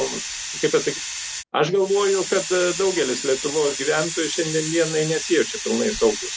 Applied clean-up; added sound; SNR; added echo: none; Hiss; 7 dB; none.